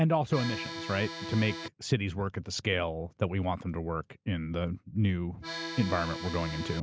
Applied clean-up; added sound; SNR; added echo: none; Accordion; 8 dB; none.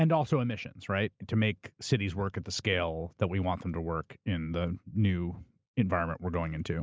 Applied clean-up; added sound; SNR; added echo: none; none; none; none.